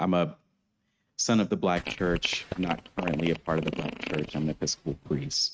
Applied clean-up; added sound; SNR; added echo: neural mask model RNNoise.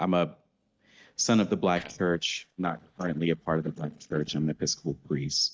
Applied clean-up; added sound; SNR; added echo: neural mask model DeepFilterNet 3.